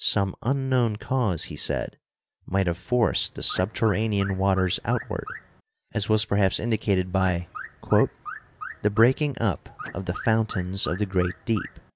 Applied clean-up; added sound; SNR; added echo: none; Alarm / Car; 14 dB; none.